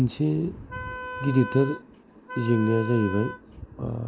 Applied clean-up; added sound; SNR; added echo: none; Wind instrument, woodwind instrument; 11 dB; none.